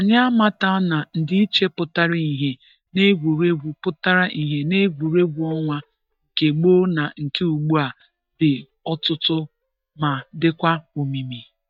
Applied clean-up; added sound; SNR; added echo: neural mask model DeepFilterNet 3.